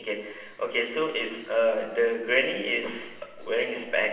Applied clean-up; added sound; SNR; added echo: none; none; none; reverberation time 1.1 s.